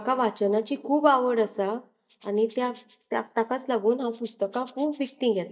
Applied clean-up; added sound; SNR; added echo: neural mask model DeepFilterNet 3.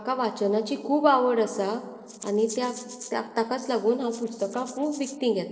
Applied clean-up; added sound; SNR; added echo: neural separator model SepFormer DNS4.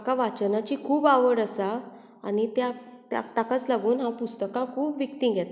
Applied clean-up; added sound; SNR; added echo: none; none; none; none.